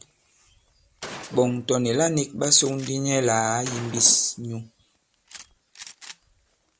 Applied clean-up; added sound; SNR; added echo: none; Gunshot, gunfire; 18 dB; none.